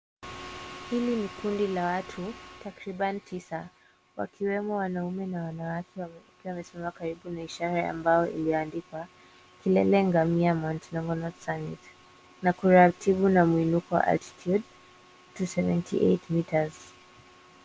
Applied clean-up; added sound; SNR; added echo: none; none; none; none.